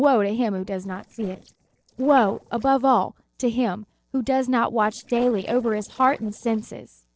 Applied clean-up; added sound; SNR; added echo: neural separator model SepFormer DNS4.